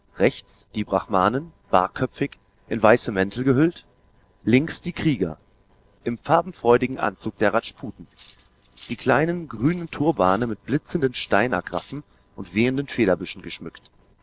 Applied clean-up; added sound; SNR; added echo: neural separator model SepFormer DNS4.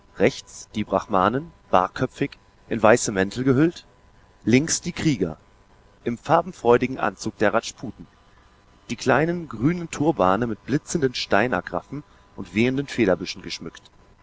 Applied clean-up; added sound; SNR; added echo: none; none; none; none.